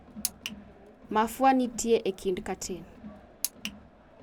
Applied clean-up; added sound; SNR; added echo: none; Crowd; 17 dB; none.